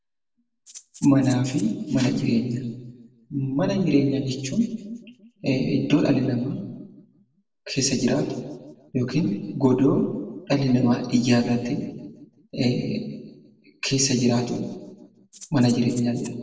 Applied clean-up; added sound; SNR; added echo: neural separator model SepFormer DNS4.